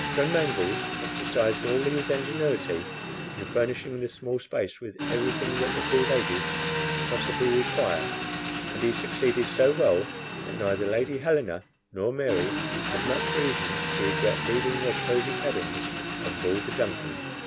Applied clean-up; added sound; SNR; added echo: none; Engine; 3 dB; none.